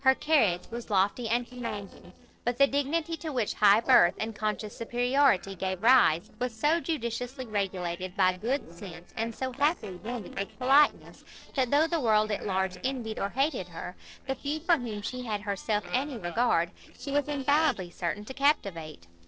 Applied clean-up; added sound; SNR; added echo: neural separator model SepFormer DNS4.